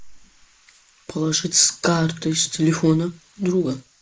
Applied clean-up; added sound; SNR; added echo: neural mask model Resemble Enhance denoiser.